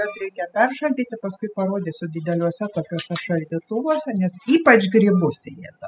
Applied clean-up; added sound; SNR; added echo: classical method spectral subtraction.